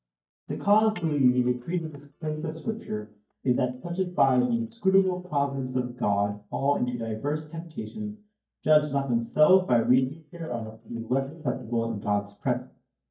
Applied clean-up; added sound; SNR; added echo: neural mask model DeepFilterNet 3.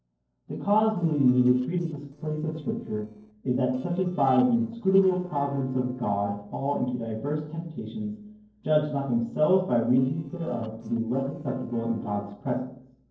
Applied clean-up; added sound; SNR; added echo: neural separator model SepFormer DNS4.